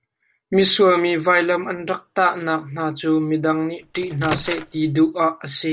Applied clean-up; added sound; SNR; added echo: none; Microwave oven; 12 dB; none.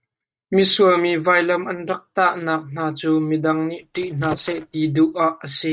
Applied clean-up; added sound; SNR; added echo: neural mask model RNNoise.